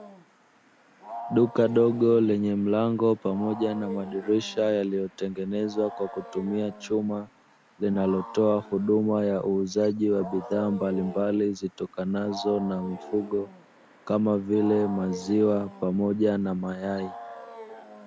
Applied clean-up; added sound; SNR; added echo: none; Wild animals; 17 dB; none.